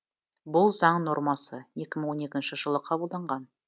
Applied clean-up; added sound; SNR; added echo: none; none; none; none.